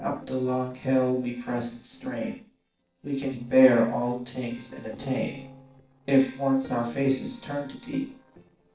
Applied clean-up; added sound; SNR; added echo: neural separator model SepFormer DNS4.